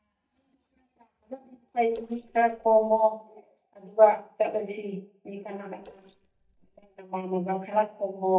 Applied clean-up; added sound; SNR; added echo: neural mask model DeepFilterNet 3.